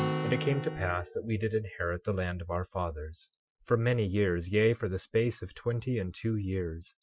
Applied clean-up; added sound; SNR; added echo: classical method Wiener filter.